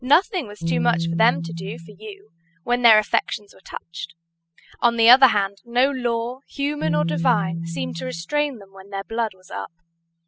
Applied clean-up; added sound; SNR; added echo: classical method spectral subtraction.